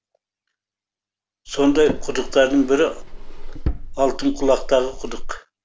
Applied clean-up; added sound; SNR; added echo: none; Drawer open or close; 5 dB; none.